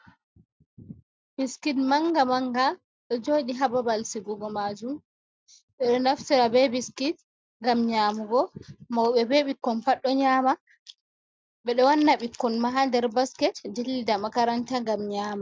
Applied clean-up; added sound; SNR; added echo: none; none; none; none.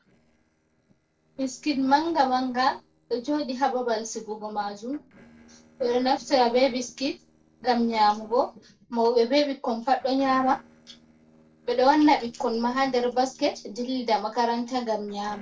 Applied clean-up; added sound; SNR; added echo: neural separator model SepFormer DNS4.